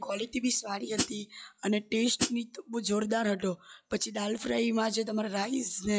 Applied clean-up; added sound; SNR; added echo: classical method log-MMSE.